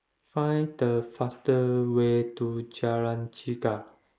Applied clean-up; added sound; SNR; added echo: neural mask model Resemble Enhance denoiser.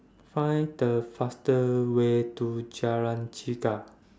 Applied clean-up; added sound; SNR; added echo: none; none; none; none.